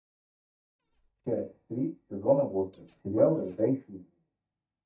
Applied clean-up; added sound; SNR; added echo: neural mask model DeepFilterNet 3.